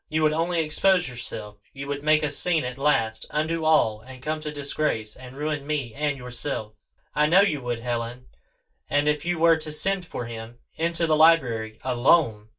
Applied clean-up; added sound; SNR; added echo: none; none; none; reverberation time 0.2 s.